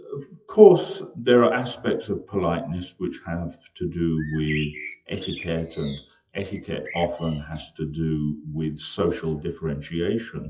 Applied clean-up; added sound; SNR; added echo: classical method WPE with log-MMSE.